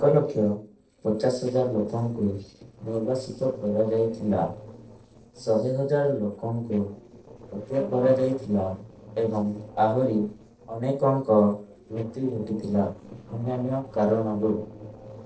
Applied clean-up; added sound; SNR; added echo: neural separator model SepFormer DNS4.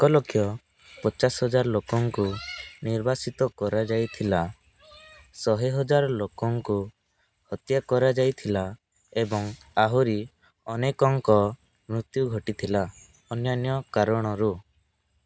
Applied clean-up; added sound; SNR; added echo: none; none; none; none.